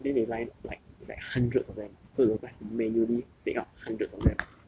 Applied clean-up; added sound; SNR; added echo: none; none; none; none.